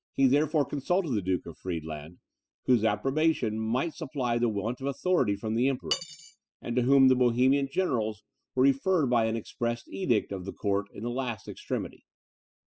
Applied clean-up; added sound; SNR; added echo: classical method spectral subtraction.